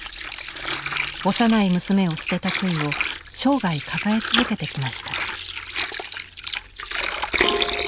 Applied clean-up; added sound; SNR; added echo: none; Water; 3 dB; none.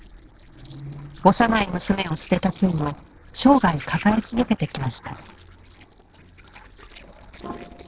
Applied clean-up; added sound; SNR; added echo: neural separator model SepFormer DNS4.